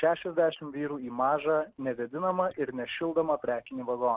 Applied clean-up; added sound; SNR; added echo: neural mask model Resemble Enhance denoiser.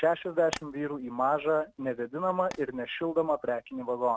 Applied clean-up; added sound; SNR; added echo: neural mask model RNNoise.